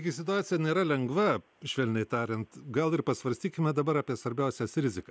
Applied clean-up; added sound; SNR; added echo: none; none; none; none.